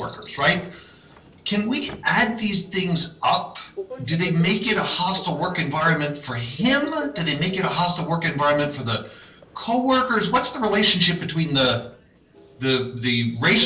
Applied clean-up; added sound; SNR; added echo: none; Subway, metro, underground; 19 dB; reverberation time 0.3 s.